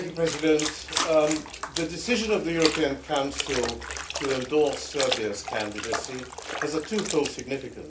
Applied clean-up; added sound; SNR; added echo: none; Trickle, dribble / Splash, splatter; 6 dB; reverberation time 0.3 s.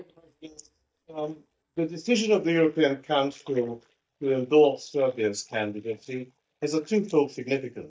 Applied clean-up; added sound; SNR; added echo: neural mask model DeepFilterNet 3.